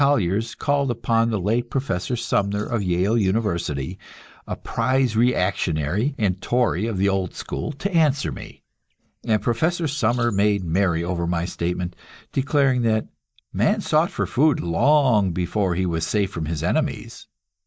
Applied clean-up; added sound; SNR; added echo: neural mask model DeepFilterNet 3.